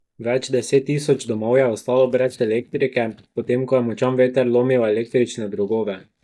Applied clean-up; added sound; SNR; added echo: neural mask model DeepFilterNet 3.